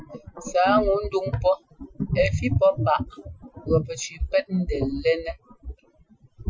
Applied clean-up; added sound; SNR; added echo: classical method Wiener filter.